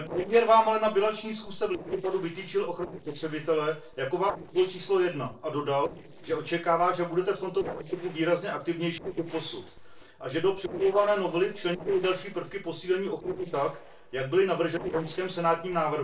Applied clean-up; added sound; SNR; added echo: neural separator model SepFormer DNS4.